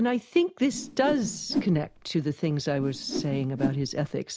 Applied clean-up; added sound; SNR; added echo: none; Whoosh, swoosh, swish; 6 dB; none.